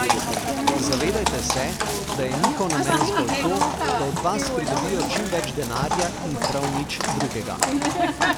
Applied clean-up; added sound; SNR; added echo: none; Livestock, farm animals, working animals; -4 dB; none.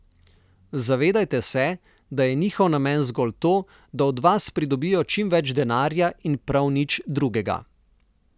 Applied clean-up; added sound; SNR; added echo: none; none; none; none.